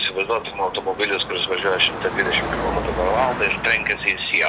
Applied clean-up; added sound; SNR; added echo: none; Car passing by / Traffic noise, roadway noise / Engine; 7 dB; none.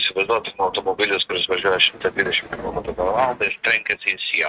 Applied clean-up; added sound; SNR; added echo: neural mask model RNNoise.